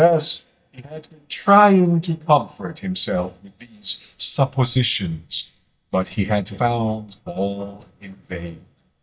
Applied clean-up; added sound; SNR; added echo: neural mask model DeepFilterNet 3.